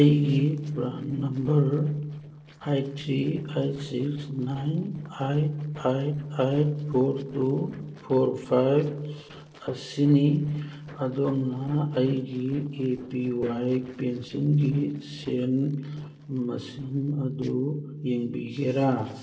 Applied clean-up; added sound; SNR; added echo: neural separator model SepFormer DNS4.